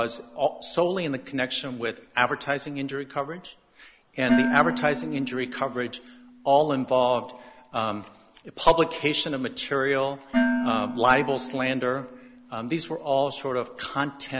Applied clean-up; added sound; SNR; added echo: none; Dishes, pots, and pans; 8 dB; none.